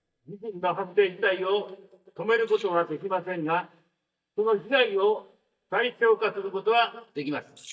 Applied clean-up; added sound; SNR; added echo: neural mask model DeepFilterNet 3.